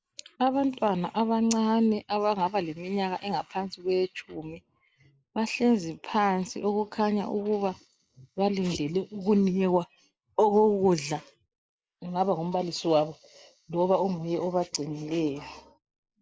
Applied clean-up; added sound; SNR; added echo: neural mask model Resemble Enhance denoiser.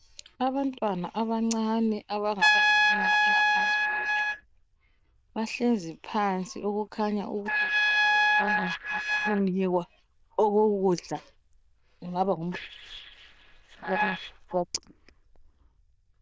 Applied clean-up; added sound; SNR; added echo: neural diffusion model UNIVERSE++.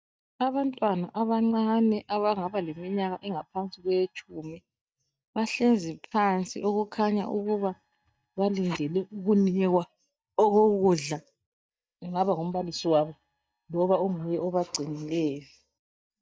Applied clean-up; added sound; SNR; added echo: neural mask model DeepFilterNet 3.